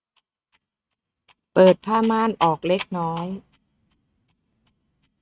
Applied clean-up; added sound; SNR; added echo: neural mask model RNNoise.